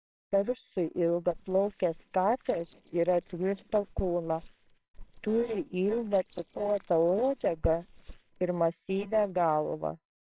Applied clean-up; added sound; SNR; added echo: neural separator model SepFormer WHAMR!.